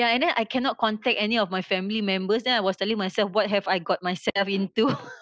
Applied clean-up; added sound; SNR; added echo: none; none; none; none.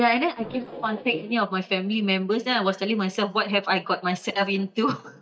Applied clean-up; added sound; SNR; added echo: neural mask model DeepFilterNet 3.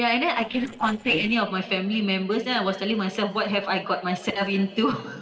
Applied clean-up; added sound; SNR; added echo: neural separator model SepFormer DNS4.